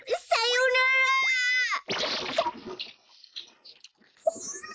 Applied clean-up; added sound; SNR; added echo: neural mask model Resemble Enhance denoiser.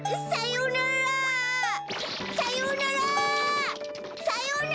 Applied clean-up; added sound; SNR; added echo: none; Bell; 11 dB; none.